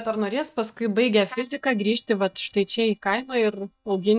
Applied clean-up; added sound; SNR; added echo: neural mask model DeepFilterNet 3.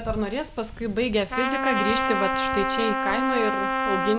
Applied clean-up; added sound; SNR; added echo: none; Trumpet; 0 dB; none.